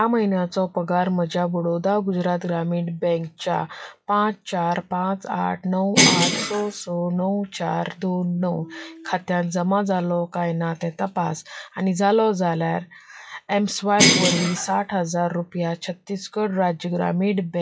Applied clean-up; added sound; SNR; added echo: classical method log-MMSE.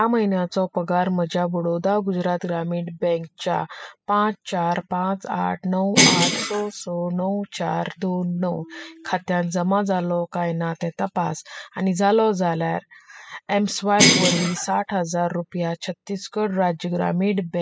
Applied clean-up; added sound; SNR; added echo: classical method spectral subtraction.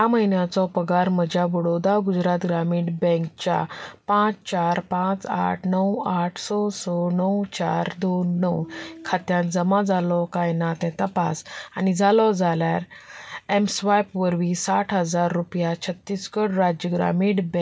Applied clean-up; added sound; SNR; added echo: none; none; none; none.